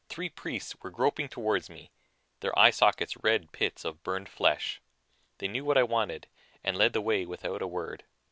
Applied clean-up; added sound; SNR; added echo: none; none; none; none.